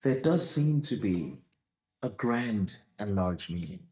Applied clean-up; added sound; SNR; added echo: neural mask model DeepFilterNet 3.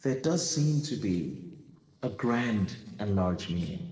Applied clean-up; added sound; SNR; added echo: neural separator model SepFormer DNS4.